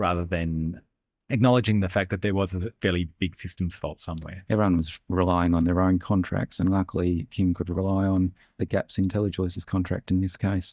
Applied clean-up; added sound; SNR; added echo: neural mask model DeepFilterNet 3.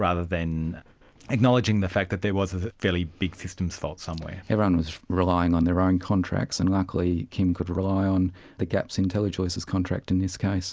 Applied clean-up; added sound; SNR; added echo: none; none; none; none.